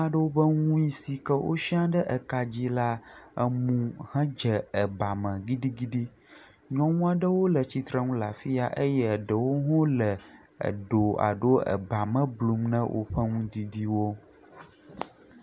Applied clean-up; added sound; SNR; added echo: none; none; none; none.